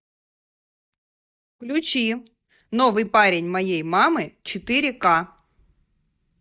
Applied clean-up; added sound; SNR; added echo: neural mask model DeepFilterNet 3.